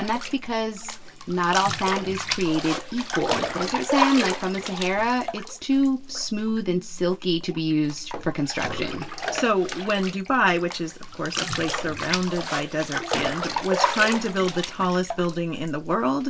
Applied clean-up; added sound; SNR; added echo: none; Bathtub (filling or washing); 6 dB; reverberation time 0.2 s.